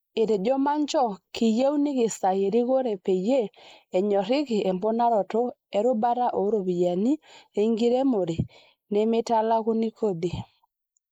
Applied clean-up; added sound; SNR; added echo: neural mask model Resemble Enhance denoiser.